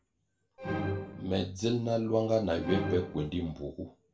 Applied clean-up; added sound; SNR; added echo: none; Musical instrument; 7 dB; reverberation time 0.3 s.